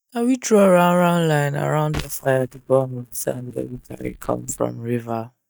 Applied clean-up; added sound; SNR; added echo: neural mask model DeepFilterNet 3.